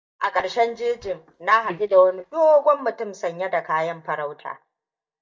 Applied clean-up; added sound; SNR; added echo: neural mask model DeepFilterNet 3.